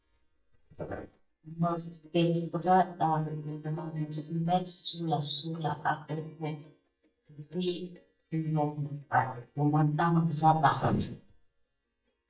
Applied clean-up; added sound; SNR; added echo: neural mask model DeepFilterNet 3.